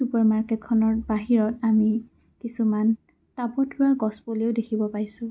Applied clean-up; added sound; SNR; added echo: none; none; none; none.